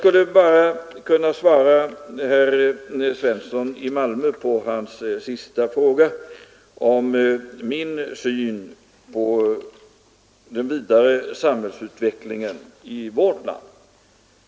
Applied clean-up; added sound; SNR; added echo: none; none; none; none.